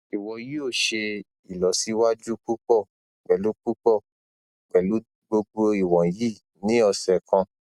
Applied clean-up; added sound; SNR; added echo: none; none; none; none.